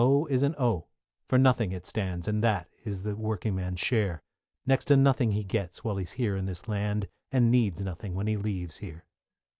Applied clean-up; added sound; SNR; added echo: none; none; none; none.